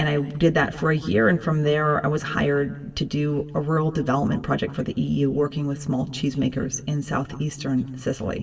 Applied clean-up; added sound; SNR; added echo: neural separator model SepFormer DNS4.